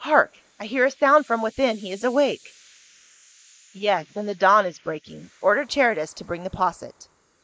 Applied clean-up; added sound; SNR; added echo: neural mask model Resemble Enhance denoiser.